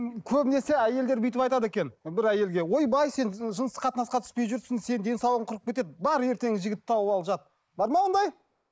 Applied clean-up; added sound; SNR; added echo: neural mask model Resemble Enhance denoiser.